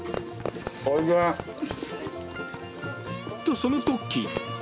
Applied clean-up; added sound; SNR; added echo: none; Fireworks; 11 dB; none.